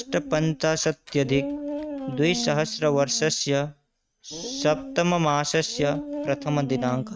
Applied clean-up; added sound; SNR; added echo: neural mask model RNNoise.